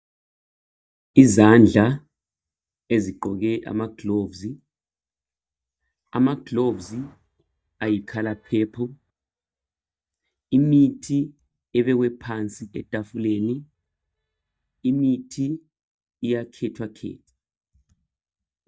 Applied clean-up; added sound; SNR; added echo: neural mask model DeepFilterNet 3.